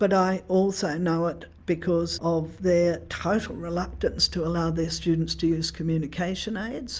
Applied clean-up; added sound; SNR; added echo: none; none; none; none.